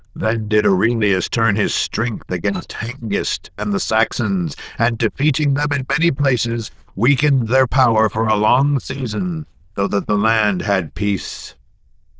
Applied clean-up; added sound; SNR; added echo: neural diffusion model UNIVERSE++.